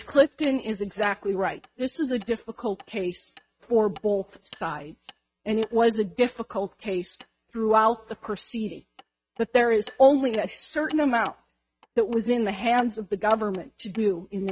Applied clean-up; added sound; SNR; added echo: neural mask model RNNoise.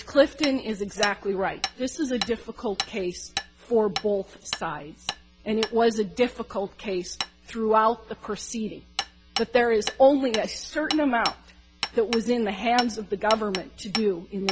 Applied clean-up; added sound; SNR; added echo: none; Hammer; 11 dB; none.